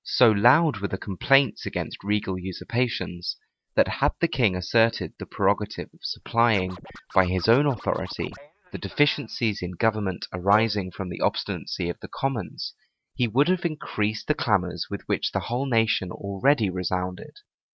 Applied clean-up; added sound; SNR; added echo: neural mask model RNNoise.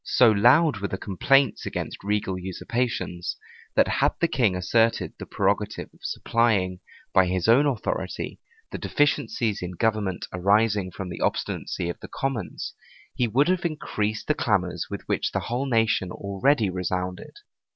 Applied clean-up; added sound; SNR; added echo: none; none; none; none.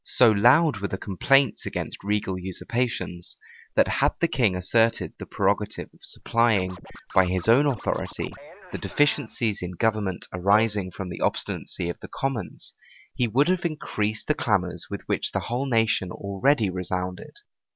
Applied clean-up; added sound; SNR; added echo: none; Scratching (performance technique) + Bowed string instrument; 17 dB; none.